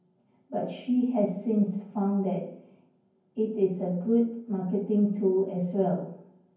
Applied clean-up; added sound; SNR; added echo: none; none; none; reverberation time 0.9 s.